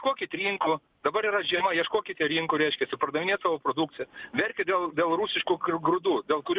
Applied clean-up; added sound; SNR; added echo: none; none; none; none.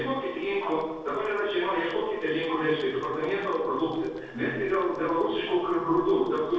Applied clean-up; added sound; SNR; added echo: neural separator model SepFormer DNS4.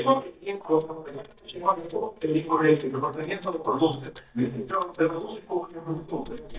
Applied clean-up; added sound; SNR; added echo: neural mask model DeepFilterNet 3.